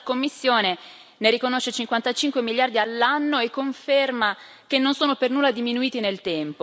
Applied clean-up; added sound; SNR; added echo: none; none; none; none.